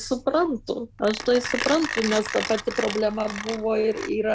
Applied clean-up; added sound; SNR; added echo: none; Mechanisms; 9 dB; none.